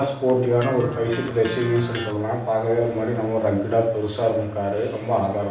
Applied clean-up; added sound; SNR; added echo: none; Electric guitar; 13 dB; reverberation time 0.5 s.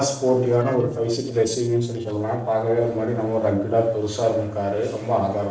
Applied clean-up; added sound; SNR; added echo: neural separator model SepFormer DNS4.